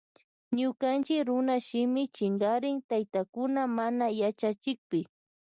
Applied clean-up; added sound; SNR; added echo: none; none; none; none.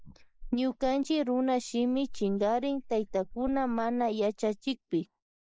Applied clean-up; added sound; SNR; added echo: neural mask model Resemble Enhance denoiser.